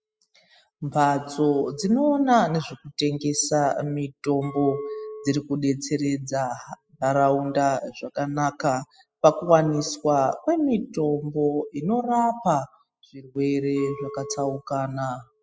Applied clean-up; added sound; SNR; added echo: classical method spectral subtraction.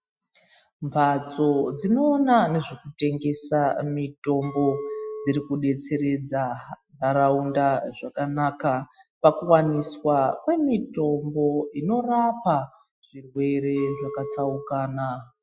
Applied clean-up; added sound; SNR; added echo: classical method Wiener filter.